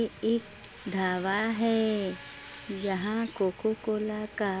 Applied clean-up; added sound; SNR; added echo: none; Domestic sounds, home sounds; 17 dB; none.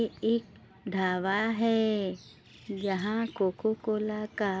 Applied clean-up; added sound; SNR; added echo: none; none; none; none.